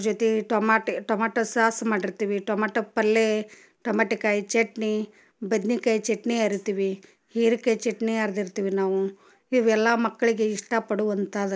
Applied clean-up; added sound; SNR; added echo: none; none; none; none.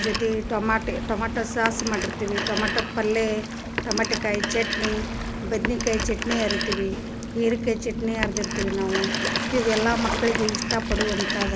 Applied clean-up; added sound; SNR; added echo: none; Telephone + Waves, surf; 1 dB; none.